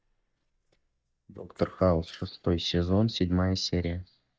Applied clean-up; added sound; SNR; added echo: neural mask model DeepFilterNet 3.